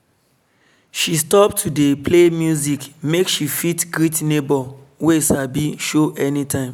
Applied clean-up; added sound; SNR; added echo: none; none; none; none.